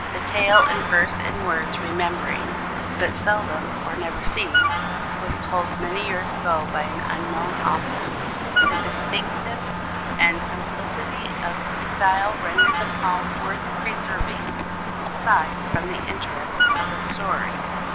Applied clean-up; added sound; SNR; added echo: none; Traffic noise, roadway noise + Wind instrument, woodwind instrument; -1 dB; none.